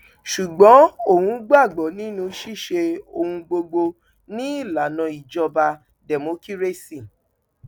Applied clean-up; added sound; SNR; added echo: none; none; none; none.